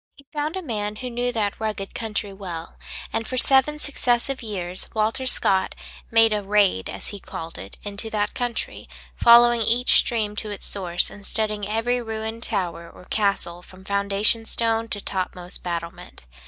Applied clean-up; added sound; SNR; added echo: neural mask model DeepFilterNet 3.